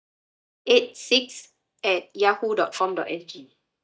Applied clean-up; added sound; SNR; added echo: neural mask model DeepFilterNet 3.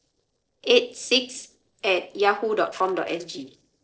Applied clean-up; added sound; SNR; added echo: neural separator model SepFormer DNS4.